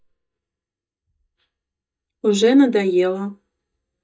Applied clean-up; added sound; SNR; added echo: neural mask model DeepFilterNet 3.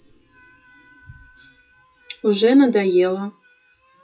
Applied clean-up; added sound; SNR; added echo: classical method WPE with log-MMSE.